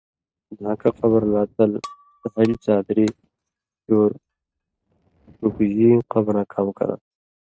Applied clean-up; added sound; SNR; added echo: neural mask model RNNoise.